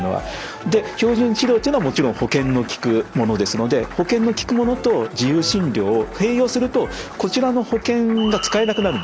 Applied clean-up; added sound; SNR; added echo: none; Applause; 15 dB; none.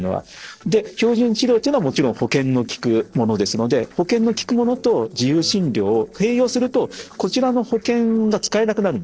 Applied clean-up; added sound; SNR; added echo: neural separator model SepFormer DNS4.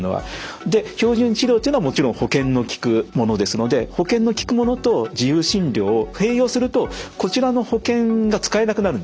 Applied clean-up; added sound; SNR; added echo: none; none; none; none.